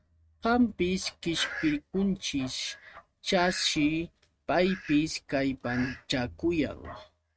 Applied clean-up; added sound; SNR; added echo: neural mask model RNNoise.